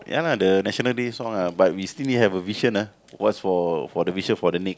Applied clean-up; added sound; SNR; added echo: none; none; none; none.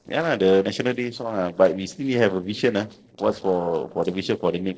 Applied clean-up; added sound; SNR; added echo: neural separator model SepFormer DNS4.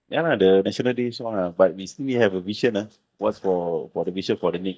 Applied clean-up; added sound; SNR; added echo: neural mask model DeepFilterNet 3.